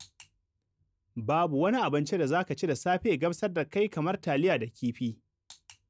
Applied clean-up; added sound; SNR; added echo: none; none; none; none.